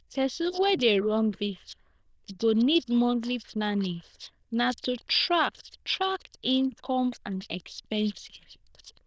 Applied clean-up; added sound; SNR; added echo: neural diffusion model UNIVERSE++.